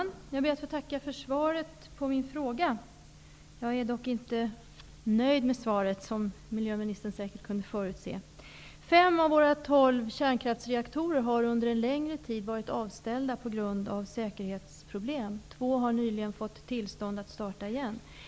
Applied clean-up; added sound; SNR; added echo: none; none; none; none.